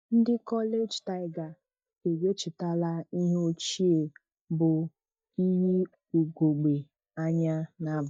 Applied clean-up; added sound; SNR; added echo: neural mask model DeepFilterNet 3.